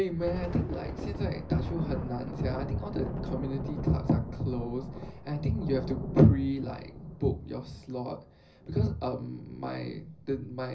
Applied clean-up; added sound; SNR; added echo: none; Thunder; 9 dB; reverberation time 0.4 s.